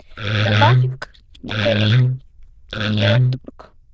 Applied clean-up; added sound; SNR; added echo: neural diffusion model UNIVERSE++.